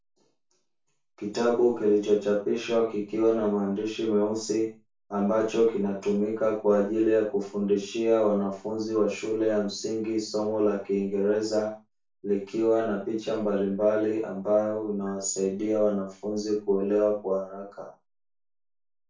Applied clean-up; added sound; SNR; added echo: none; none; none; reverberation time 0.3 s.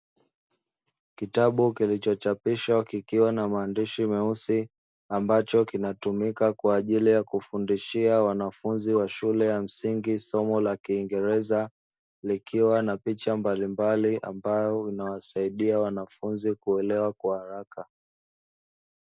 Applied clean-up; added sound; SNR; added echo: none; none; none; none.